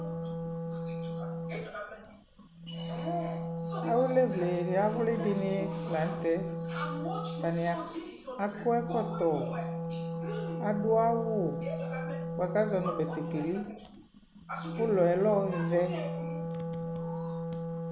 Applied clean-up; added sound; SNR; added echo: none; Wind instrument, woodwind instrument; 4 dB; none.